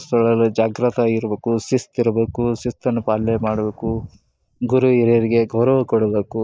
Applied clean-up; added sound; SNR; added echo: neural mask model DeepFilterNet 3.